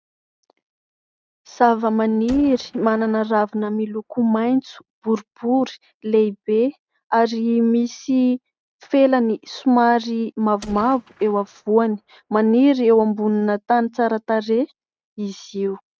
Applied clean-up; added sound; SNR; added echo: neural mask model RNNoise.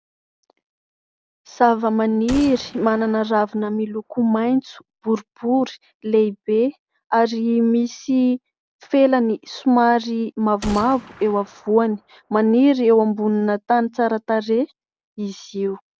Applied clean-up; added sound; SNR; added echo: none; Gunshot, gunfire; 18 dB; none.